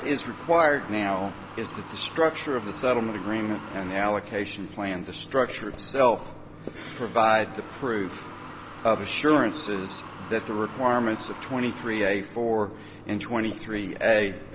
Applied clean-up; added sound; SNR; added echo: none; Water tap, faucet / Water; 14 dB; none.